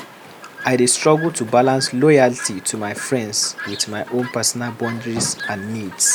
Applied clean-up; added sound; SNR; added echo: none; Chirp, tweet; 14 dB; none.